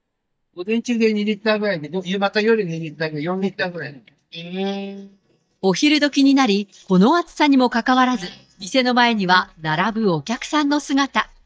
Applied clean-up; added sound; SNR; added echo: neural mask model DeepFilterNet 3.